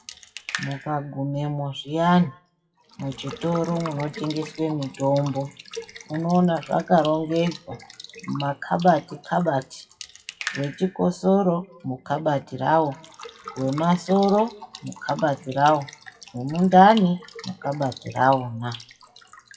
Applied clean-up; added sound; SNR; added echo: classical method WPE with log-MMSE.